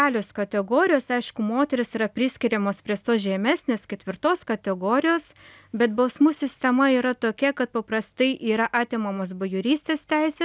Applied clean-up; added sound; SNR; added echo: none; none; none; none.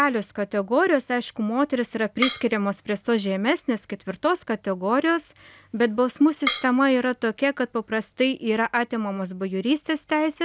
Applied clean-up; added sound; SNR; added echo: none; Drum kit; 7 dB; none.